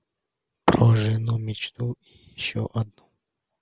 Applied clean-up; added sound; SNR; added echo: none; none; none; none.